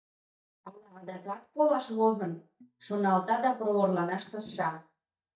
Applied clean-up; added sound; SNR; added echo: neural mask model DeepFilterNet 3.